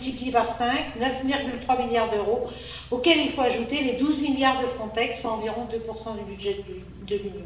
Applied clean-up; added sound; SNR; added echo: none; Idling / Car; 19 dB; reverberation time 0.8 s.